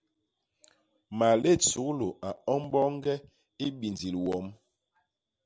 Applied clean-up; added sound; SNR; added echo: none; none; none; none.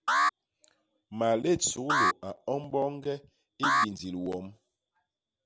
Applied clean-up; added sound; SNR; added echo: none; Alarm; -1 dB; none.